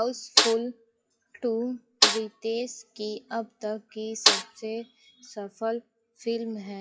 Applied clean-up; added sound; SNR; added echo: classical method WPE with log-MMSE.